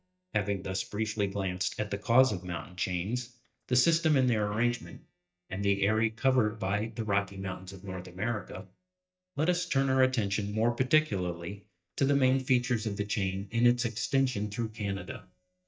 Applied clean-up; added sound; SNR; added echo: neural mask model DeepFilterNet 3.